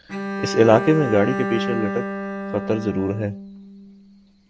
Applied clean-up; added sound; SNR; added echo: none; Bowed string instrument; 6 dB; none.